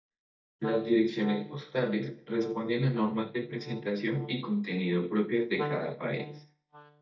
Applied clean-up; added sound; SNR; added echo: neural mask model DeepFilterNet 3.